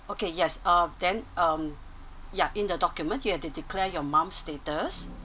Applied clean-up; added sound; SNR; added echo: none; Sliding door; 14 dB; none.